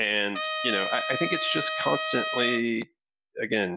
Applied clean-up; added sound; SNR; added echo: none; Trumpet; 2 dB; none.